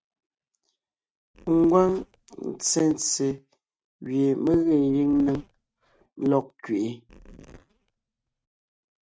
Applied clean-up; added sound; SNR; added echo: neural mask model RNNoise.